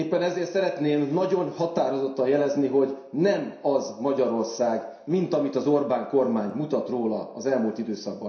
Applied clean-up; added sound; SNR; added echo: none; none; none; reverberation time 0.7 s.